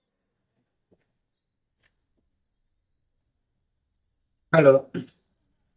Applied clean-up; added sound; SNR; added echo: neural mask model DeepFilterNet 3.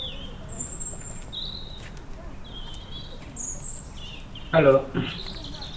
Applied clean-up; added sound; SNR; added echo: none; Bird; 6 dB; reverberation time 0.2 s.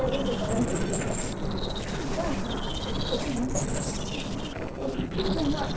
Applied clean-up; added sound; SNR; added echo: neural separator model SepFormer DNS4.